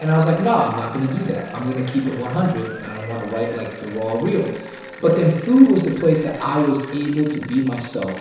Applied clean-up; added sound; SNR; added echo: none; Applause / Cheering; 18 dB; reverberation time 1.0 s.